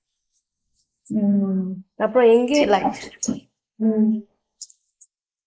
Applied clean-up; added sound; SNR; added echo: neural mask model Resemble Enhance denoiser.